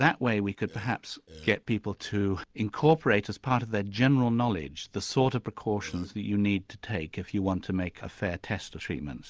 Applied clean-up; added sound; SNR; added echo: neural mask model Resemble Enhance denoiser.